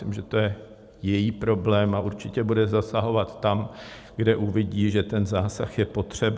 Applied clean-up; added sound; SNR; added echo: none; none; none; none.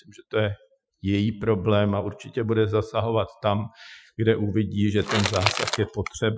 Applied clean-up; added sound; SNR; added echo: classical method Wiener filter.